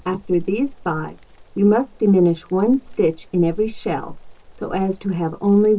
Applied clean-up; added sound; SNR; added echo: none; Insect; 16 dB; reverberation time 0.2 s.